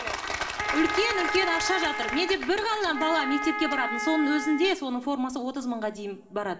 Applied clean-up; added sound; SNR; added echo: none; Wind instrument, woodwind instrument; 5 dB; reverberation time 2.6 s.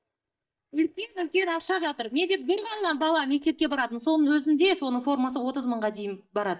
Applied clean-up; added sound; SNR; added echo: neural mask model DeepFilterNet 3.